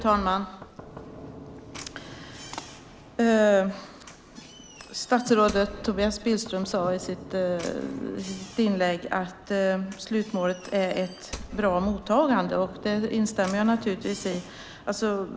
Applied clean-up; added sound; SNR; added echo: none; Knock / Slam; 16 dB; none.